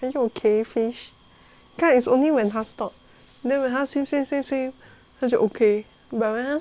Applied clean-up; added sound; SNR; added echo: none; none; none; none.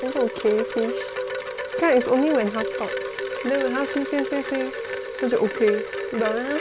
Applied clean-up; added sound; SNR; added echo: none; Wind chime; 5 dB; none.